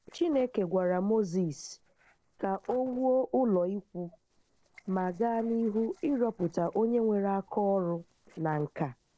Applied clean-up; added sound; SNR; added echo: neural separator model SepFormer DNS4.